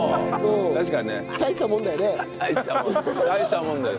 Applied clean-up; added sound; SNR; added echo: none; Guitar; 9 dB; none.